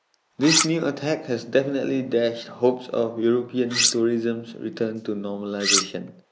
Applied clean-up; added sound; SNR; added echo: neural mask model Resemble Enhance denoiser.